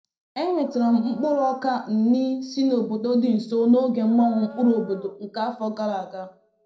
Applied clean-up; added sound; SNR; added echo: neural separator model SepFormer DNS4.